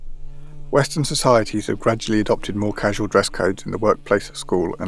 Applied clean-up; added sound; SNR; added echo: none; Buzz; 12 dB; none.